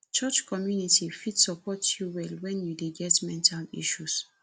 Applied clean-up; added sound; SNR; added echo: none; none; none; none.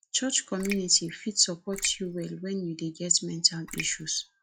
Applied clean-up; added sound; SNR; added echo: classical method log-MMSE.